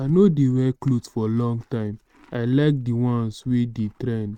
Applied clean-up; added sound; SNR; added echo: neural mask model RNNoise.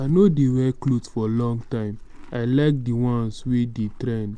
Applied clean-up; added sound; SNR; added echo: none; Livestock, farm animals, working animals; 16 dB; none.